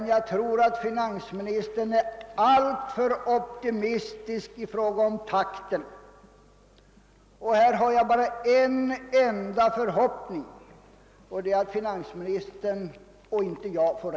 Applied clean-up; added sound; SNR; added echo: none; none; none; none.